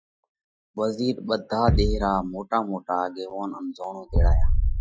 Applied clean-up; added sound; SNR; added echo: classical method Wiener filter.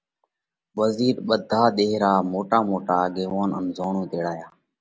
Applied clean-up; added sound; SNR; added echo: none; none; none; none.